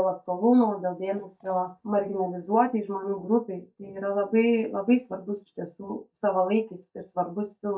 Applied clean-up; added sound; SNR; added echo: neural mask model DeepFilterNet 3.